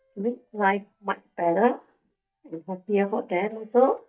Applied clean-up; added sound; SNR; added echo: neural mask model DeepFilterNet 3.